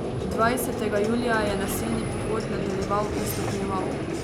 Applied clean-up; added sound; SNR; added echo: none; Vehicle; 0 dB; none.